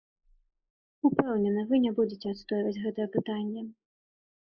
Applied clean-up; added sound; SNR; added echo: neural mask model Resemble Enhance denoiser.